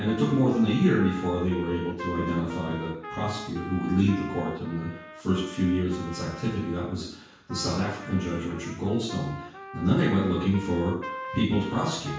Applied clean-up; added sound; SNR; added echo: none; Trumpet; 13 dB; reverberation time 0.6 s.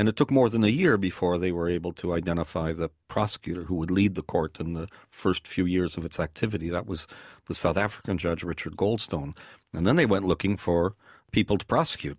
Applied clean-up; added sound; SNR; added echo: none; none; none; none.